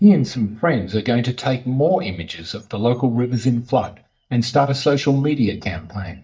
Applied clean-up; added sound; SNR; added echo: neural mask model DeepFilterNet 3.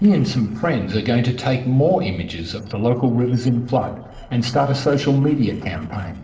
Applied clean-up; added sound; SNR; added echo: neural separator model SepFormer DNS4.